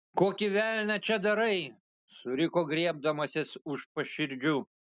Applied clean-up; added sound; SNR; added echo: none; none; none; none.